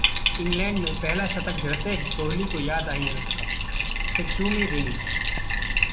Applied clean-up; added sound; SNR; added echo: none; Bathtub (filling or washing); -4 dB; none.